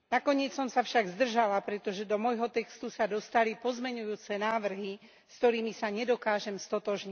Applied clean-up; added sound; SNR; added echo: none; none; none; none.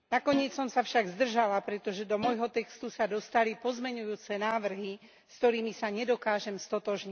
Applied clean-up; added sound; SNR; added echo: none; Guitar; 9 dB; none.